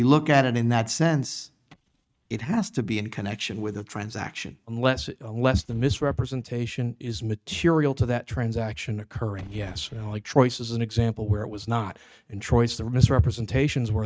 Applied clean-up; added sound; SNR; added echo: neural mask model RNNoise.